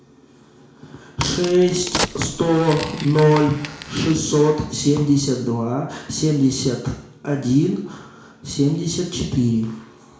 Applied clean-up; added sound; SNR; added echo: none; Crack; 9 dB; reverberation time 0.6 s.